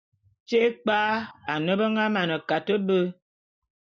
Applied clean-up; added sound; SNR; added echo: none; none; none; none.